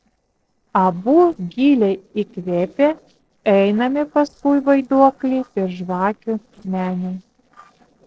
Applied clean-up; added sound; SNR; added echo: neural separator model SepFormer DNS4.